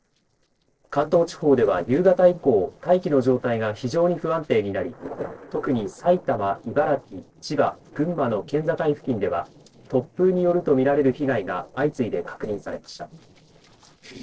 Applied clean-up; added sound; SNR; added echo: neural separator model SepFormer DNS4.